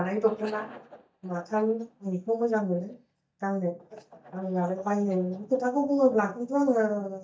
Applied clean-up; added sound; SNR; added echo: neural mask model DeepFilterNet 3.